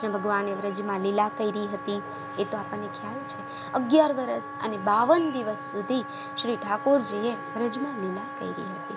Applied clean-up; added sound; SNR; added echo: none; Wind instrument, woodwind instrument; 10 dB; none.